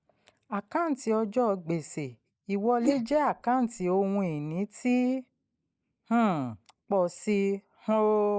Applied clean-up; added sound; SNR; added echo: neural mask model Resemble Enhance denoiser.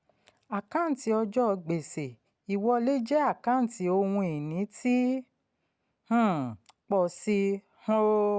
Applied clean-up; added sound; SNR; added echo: none; none; none; none.